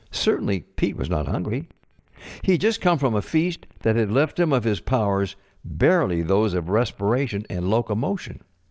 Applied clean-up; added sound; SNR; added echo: neural separator model SepFormer DNS4.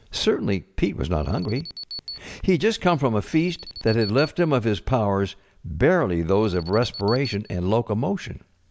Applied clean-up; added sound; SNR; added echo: none; Alarm; 16 dB; none.